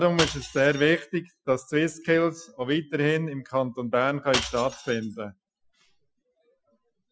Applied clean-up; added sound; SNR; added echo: classical method Wiener filter.